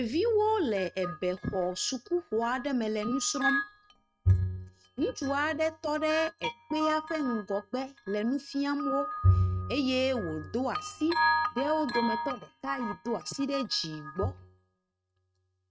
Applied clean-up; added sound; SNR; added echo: neural mask model RNNoise.